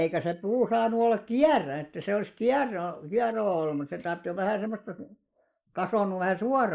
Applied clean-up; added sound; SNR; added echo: neural mask model Resemble Enhance denoiser.